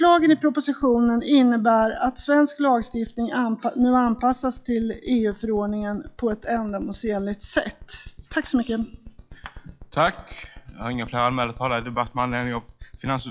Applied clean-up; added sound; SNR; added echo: classical method log-MMSE.